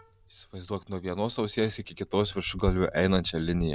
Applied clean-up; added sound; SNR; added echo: none; Bicycle; 11 dB; none.